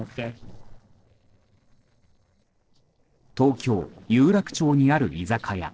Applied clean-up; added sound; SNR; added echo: neural separator model SepFormer DNS4.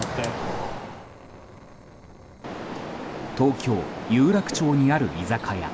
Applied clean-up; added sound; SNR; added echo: none; Fire; 17 dB; none.